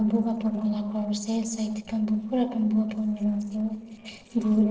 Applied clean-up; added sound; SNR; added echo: neural separator model SepFormer DNS4.